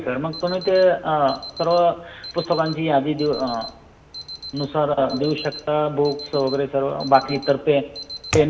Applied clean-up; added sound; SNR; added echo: none; Alarm; 15 dB; reverberation time 0.7 s.